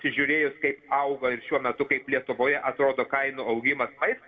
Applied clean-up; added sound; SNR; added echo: none; none; none; reverberation time 2.2 s.